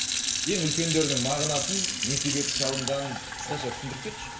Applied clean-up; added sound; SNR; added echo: none; Fill (with liquid) / Sink (filling or washing); -1 dB; reverberation time 0.7 s.